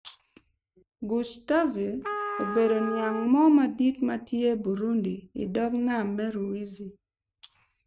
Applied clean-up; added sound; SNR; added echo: neural mask model RNNoise.